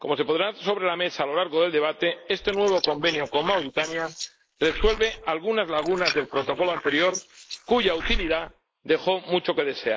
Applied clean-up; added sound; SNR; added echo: neural mask model Resemble Enhance denoiser.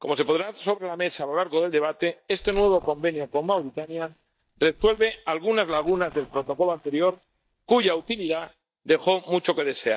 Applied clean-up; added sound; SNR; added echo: neural mask model DeepFilterNet 3.